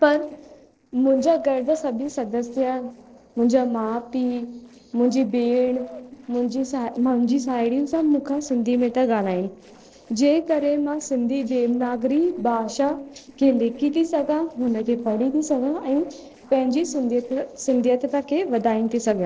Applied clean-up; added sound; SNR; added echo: neural separator model SepFormer DNS4.